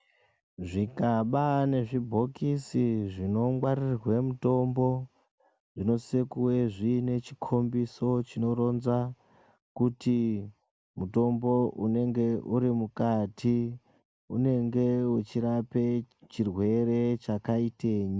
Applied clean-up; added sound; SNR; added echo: none; none; none; none.